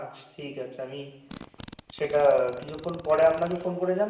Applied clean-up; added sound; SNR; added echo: none; Fart; 18 dB; reverberation time 0.8 s.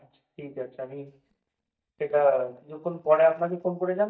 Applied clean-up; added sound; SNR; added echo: neural mask model DeepFilterNet 3.